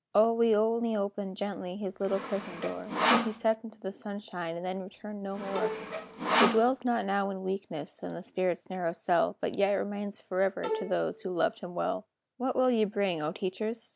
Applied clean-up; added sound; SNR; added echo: none; Bowed string instrument + Sawing; 2 dB; none.